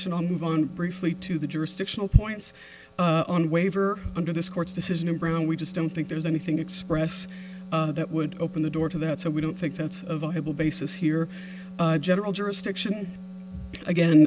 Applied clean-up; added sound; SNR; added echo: none; Organ; 15 dB; none.